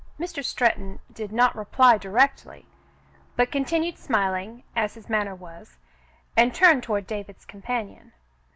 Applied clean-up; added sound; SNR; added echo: none; none; none; none.